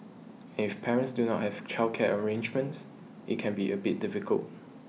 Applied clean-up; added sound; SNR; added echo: none; none; none; none.